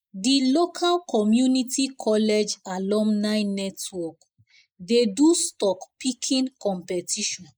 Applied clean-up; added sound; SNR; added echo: neural mask model Resemble Enhance denoiser.